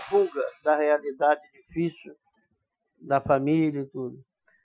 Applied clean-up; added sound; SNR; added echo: classical method Wiener filter.